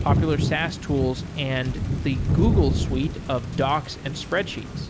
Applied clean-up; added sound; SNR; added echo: none; Thunder / Rain; -1 dB; none.